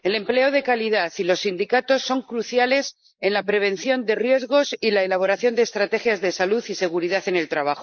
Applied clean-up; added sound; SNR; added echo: neural mask model Resemble Enhance denoiser.